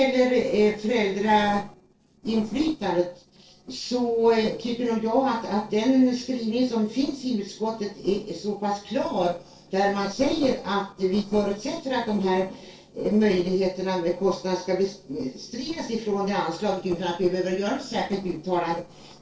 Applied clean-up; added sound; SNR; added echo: neural separator model SepFormer DNS4.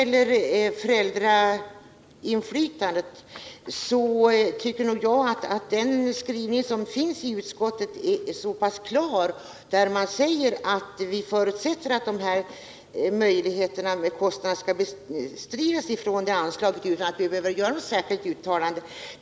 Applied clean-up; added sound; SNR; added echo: none; none; none; none.